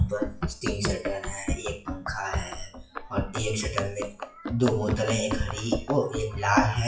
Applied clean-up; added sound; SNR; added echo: classical method WPE with log-MMSE.